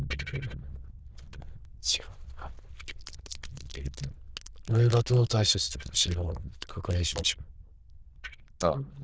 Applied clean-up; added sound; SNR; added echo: neural diffusion model UNIVERSE++.